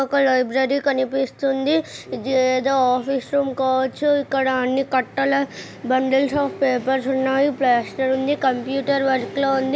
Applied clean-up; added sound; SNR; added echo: none; none; none; none.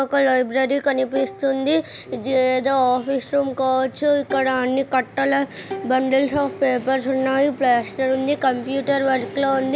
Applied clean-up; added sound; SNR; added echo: none; Bowed string instrument; 17 dB; none.